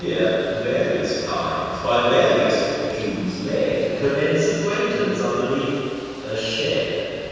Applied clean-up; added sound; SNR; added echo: none; Ocean / Boat, Water vehicle; 19 dB; reverberation time 2.2 s.